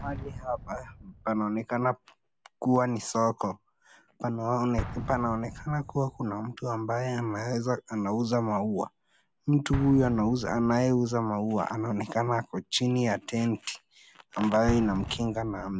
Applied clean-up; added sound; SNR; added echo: none; Explosion; 14 dB; none.